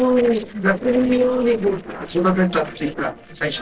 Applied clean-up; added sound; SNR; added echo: neural separator model SepFormer DNS4.